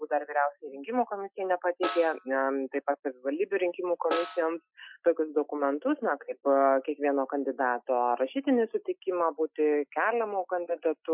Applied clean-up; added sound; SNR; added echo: classical method Wiener filter.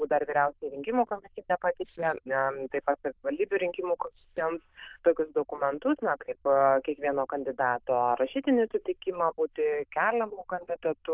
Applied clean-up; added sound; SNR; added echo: neural diffusion model UNIVERSE++.